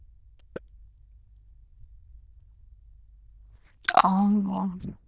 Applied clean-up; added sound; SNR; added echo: neural diffusion model UNIVERSE++.